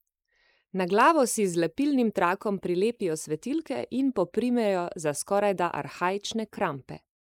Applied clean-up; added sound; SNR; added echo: neural mask model Resemble Enhance denoiser.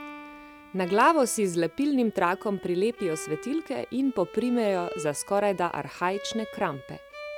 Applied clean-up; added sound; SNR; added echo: none; Bowed string instrument; 16 dB; none.